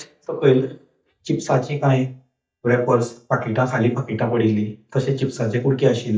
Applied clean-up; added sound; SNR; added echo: neural mask model DeepFilterNet 3.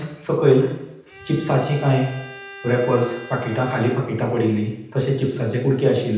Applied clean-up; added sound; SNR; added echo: none; Bowed string instrument; 18 dB; reverberation time 0.9 s.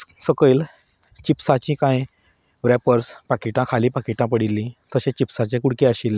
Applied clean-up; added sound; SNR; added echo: none; none; none; none.